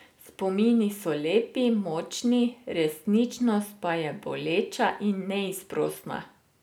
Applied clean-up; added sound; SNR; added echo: none; none; none; none.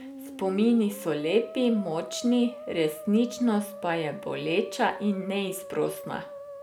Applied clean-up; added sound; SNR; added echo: none; Musical instrument; 14 dB; none.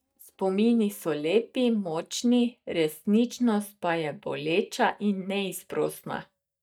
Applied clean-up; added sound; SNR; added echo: neural mask model DeepFilterNet 3.